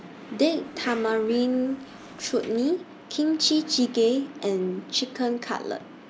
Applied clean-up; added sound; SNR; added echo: none; Cough; 18 dB; none.